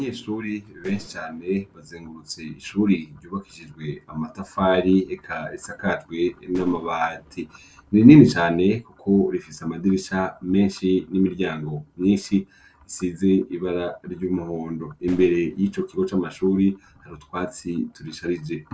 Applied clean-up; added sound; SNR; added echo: neural separator model SepFormer DNS4.